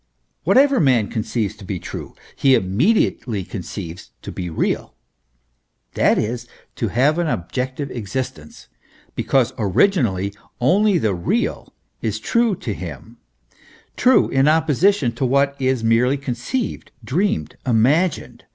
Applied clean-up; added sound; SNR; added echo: none; none; none; none.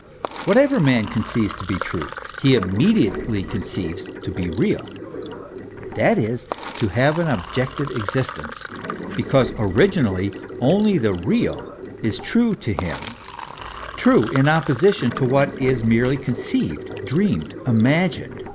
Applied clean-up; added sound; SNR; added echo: none; Sink (filling or washing); 11 dB; none.